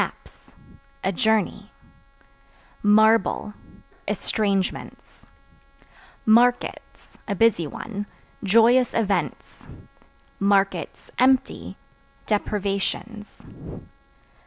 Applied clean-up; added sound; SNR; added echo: none; none; none; none.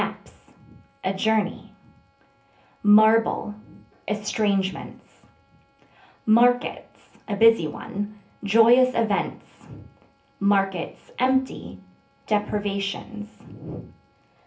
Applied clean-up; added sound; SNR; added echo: none; none; none; reverberation time 0.3 s.